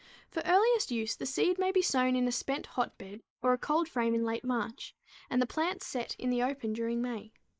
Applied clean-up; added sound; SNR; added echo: neural mask model Resemble Enhance denoiser.